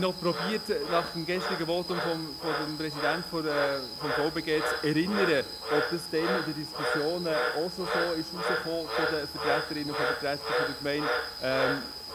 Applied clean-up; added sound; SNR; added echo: none; Frog; 1 dB; none.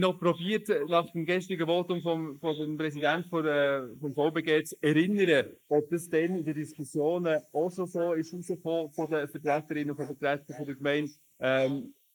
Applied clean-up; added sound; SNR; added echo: neural mask model Resemble Enhance denoiser.